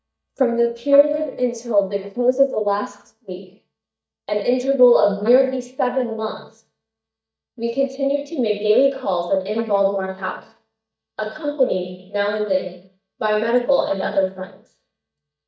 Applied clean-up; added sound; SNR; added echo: neural mask model DeepFilterNet 3.